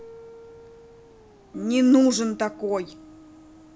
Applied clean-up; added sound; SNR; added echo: none; Guitar; 19 dB; none.